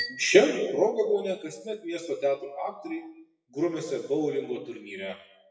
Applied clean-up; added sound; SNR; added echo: classical method WPE with log-MMSE.